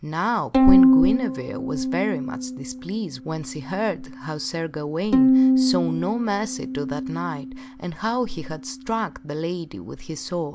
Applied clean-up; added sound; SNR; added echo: none; Bowed string instrument; -3 dB; none.